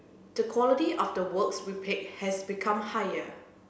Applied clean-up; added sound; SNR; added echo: none; none; none; none.